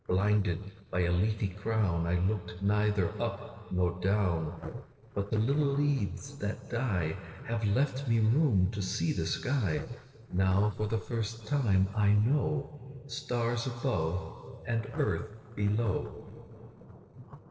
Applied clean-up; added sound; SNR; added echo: neural separator model SepFormer DNS4.